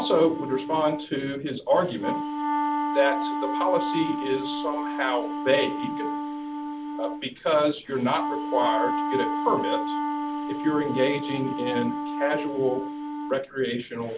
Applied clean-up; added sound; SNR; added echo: none; Wind instrument, woodwind instrument; 3 dB; none.